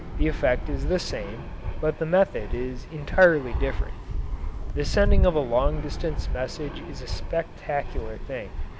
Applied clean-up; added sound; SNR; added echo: none; Fixed-wing aircraft, airplane; 1 dB; none.